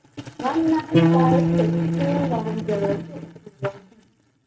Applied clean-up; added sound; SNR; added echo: neural mask model RNNoise.